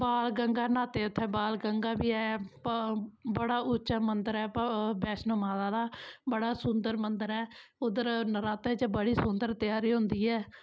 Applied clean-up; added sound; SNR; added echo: none; none; none; none.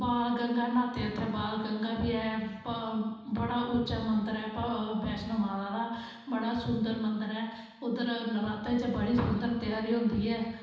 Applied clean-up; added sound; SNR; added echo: none; none; none; reverberation time 1.1 s.